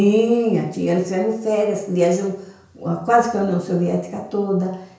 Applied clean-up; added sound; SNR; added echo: none; none; none; reverberation time 0.5 s.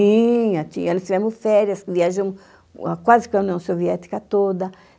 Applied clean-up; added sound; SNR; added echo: none; none; none; none.